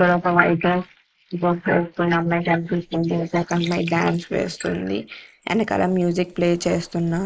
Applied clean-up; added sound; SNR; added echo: neural mask model Resemble Enhance denoiser.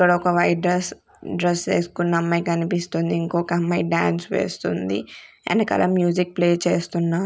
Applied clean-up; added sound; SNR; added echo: none; none; none; none.